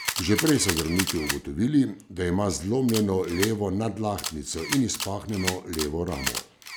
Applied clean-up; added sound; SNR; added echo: none; Camera; 8 dB; none.